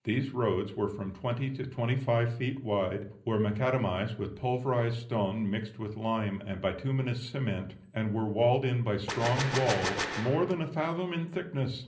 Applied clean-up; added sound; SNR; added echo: none; Gunshot, gunfire; 5 dB; reverberation time 0.5 s.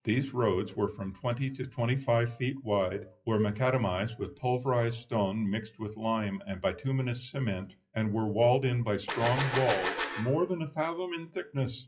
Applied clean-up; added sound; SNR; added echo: classical method WPE with log-MMSE.